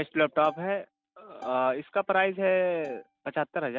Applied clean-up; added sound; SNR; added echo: neural mask model RNNoise.